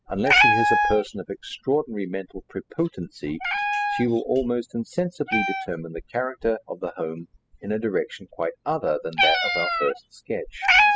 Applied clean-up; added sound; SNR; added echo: classical method spectral subtraction.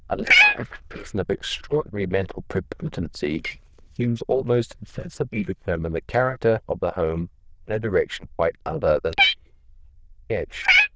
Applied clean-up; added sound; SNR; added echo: neural diffusion model UNIVERSE++.